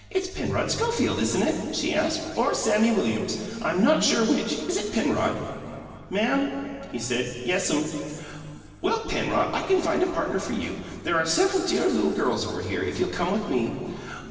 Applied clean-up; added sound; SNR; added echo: none; none; none; reverberation time 2.4 s.